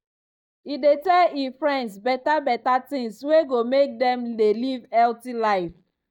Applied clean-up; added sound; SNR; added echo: neural mask model DeepFilterNet 3.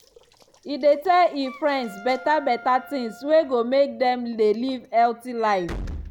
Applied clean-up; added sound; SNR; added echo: none; Walk, footsteps / Slam + Wind instrument, woodwind instrument; 18 dB; none.